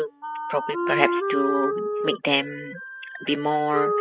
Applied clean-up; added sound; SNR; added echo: classical method spectral subtraction.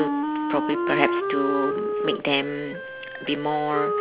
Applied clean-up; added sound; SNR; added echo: none; Wind instrument, woodwind instrument; 0 dB; none.